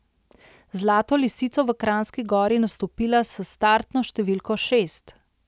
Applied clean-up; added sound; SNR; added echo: none; none; none; none.